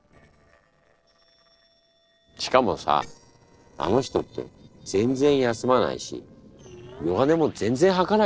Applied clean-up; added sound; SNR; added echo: neural separator model SepFormer DNS4.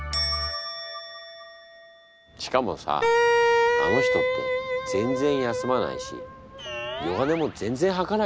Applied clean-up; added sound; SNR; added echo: none; Wind instrument, woodwind instrument; -4 dB; none.